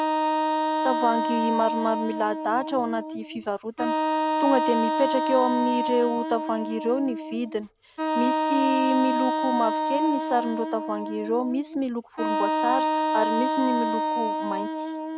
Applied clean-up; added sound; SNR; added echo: none; Wind instrument, woodwind instrument; -1 dB; none.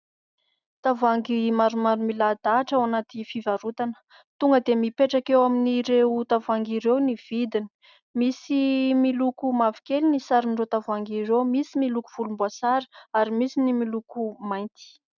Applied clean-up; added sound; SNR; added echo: none; none; none; none.